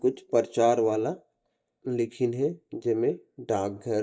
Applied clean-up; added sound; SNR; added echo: neural mask model DeepFilterNet 3.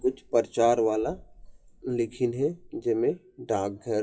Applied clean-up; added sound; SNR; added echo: classical method WPE with log-MMSE.